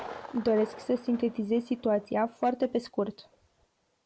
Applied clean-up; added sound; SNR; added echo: none; Thunder; 18 dB; none.